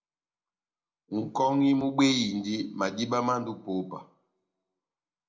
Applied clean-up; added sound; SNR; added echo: none; none; none; reverberation time 0.3 s.